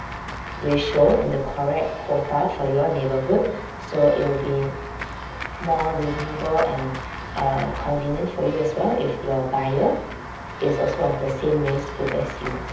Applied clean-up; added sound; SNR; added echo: none; Walk, footsteps / Run / Bell; 10 dB; reverberation time 0.8 s.